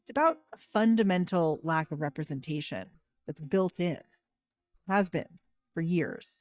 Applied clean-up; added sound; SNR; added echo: neural mask model DeepFilterNet 3.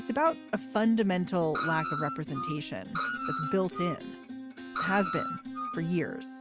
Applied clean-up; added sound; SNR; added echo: none; Screech; 5 dB; none.